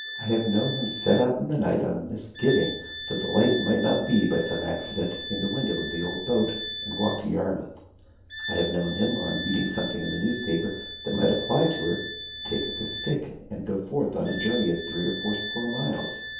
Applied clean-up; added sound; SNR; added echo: none; Wind instrument, woodwind instrument; 8 dB; reverberation time 0.7 s.